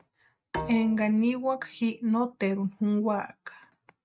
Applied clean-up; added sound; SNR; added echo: neural mask model RNNoise.